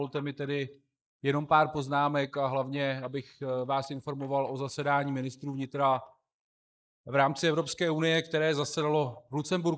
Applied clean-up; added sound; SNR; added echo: neural mask model Resemble Enhance denoiser.